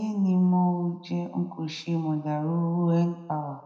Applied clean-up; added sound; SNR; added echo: none; none; none; reverberation time 0.7 s.